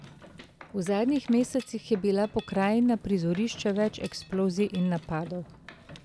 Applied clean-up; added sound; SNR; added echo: none; Mechanisms; 20 dB; none.